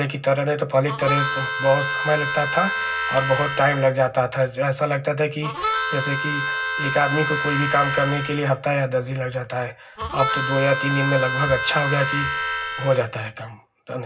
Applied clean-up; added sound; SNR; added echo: none; Harmonica; 3 dB; reverberation time 0.4 s.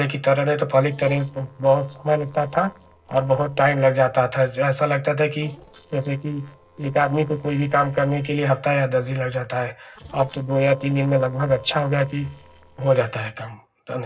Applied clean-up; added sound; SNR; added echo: neural separator model SepFormer DNS4.